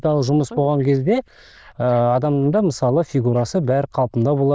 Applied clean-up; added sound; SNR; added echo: neural diffusion model UNIVERSE++.